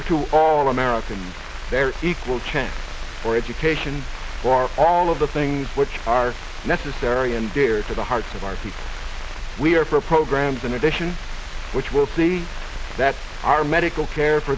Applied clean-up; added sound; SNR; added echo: none; none; none; none.